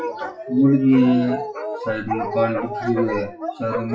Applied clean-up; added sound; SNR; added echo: classical method WPE with log-MMSE.